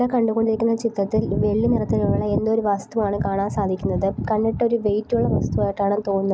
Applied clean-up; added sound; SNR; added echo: none; none; none; none.